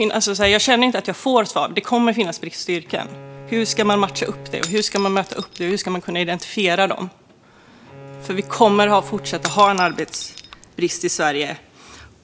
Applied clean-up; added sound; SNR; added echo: none; Shatter / Crushing + Bowed string instrument; 15 dB; none.